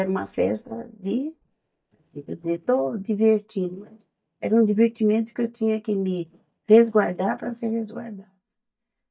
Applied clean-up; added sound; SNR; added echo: neural mask model DeepFilterNet 3.